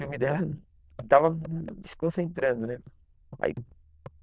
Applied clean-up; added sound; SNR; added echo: neural diffusion model UNIVERSE++.